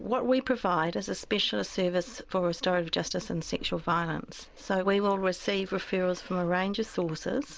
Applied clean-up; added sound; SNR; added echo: none; none; none; none.